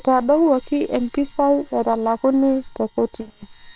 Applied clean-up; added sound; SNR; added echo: neural separator model SepFormer WHAM!.